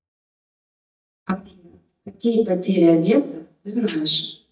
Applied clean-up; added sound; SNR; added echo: neural mask model DeepFilterNet 3.